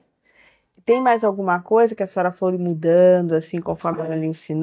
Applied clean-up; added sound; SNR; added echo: neural mask model DeepFilterNet 3.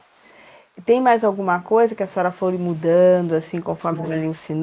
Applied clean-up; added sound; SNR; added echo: neural mask model Resemble Enhance denoiser.